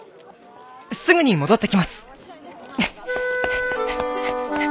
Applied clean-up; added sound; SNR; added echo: none; none; none; none.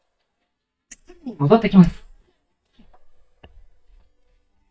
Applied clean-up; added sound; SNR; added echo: neural mask model DeepFilterNet 3.